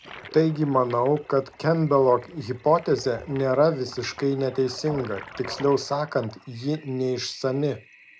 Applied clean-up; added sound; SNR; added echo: none; Toilet flush; 20 dB; none.